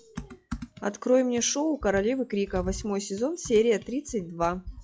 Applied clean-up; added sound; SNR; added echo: classical method log-MMSE.